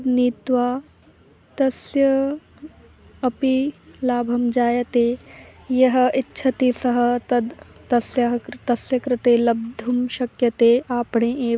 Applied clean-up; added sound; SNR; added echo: none; none; none; none.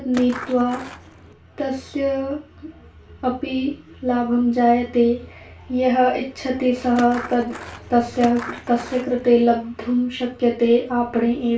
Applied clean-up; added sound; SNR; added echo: none; Skateboard; 14 dB; reverberation time 0.3 s.